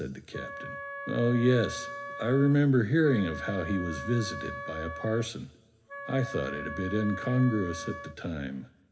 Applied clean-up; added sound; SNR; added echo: none; Wind instrument, woodwind instrument; 11 dB; reverberation time 1.2 s.